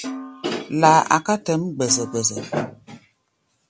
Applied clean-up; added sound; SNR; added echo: none; Snare drum; 16 dB; none.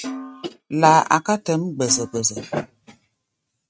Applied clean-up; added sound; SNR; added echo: neural mask model RNNoise.